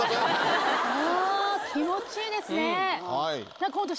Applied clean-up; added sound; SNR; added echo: none; none; none; none.